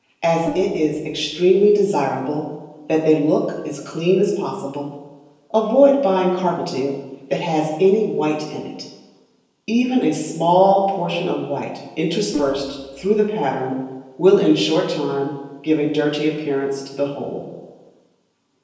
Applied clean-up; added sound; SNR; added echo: neural separator model SepFormer DNS4.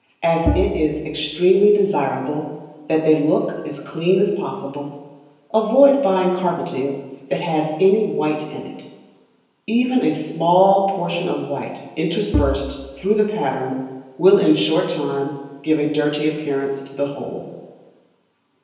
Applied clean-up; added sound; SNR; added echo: none; Bowed string instrument; 6 dB; reverberation time 1.0 s.